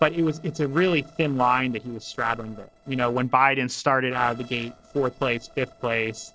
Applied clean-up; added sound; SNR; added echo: neural separator model SepFormer DNS4.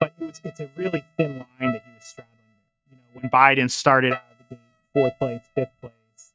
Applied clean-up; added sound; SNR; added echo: neural mask model RNNoise.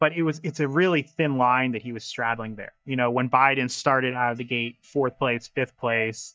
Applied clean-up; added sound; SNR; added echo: neural mask model DeepFilterNet 3.